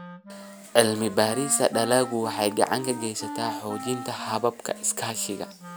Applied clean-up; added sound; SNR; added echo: none; Wind instrument, woodwind instrument; 13 dB; none.